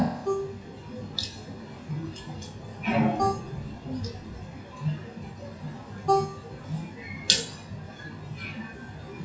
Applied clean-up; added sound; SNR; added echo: classical method WPE with log-MMSE.